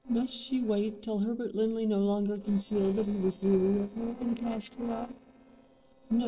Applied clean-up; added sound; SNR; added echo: neural separator model SepFormer DNS4.